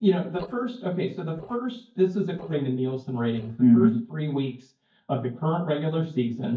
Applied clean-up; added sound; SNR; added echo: neural mask model DeepFilterNet 3.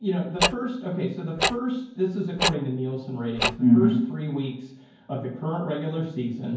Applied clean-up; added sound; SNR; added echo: none; Tick-tock; 4 dB; reverberation time 0.9 s.